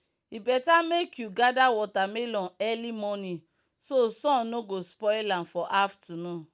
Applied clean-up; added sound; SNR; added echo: none; none; none; none.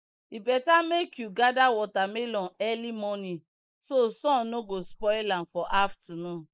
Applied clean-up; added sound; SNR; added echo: neural mask model Resemble Enhance denoiser.